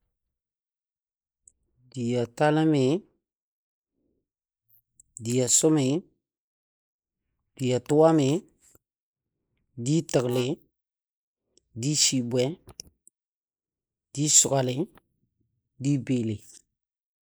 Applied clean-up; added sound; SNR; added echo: neural mask model Resemble Enhance denoiser.